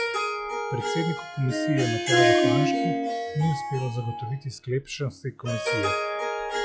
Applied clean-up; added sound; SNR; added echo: classical method log-MMSE.